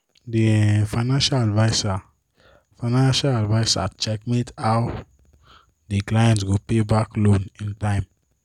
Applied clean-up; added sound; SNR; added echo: none; none; none; none.